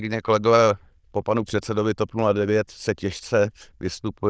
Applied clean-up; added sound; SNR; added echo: neural diffusion model UNIVERSE++.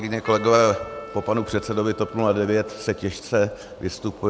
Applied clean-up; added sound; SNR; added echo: none; Wind instrument, woodwind instrument; 17 dB; none.